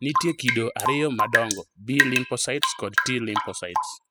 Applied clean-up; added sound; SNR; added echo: classical method spectral subtraction.